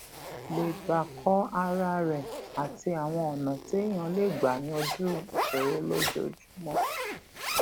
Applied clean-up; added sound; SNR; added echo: none; Zipper (clothing); 5 dB; none.